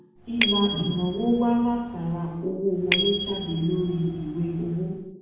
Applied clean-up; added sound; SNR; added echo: none; Bicycle bell; 5 dB; reverberation time 1.1 s.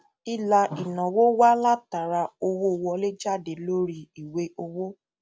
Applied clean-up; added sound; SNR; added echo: none; none; none; none.